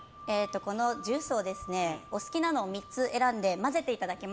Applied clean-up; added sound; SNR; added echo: none; Wind chime; 17 dB; none.